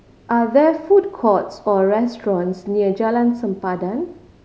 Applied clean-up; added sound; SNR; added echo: none; none; none; none.